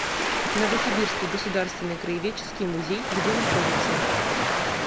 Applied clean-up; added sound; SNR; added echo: none; Waves, surf; -4 dB; none.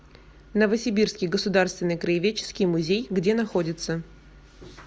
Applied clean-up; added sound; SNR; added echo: none; none; none; none.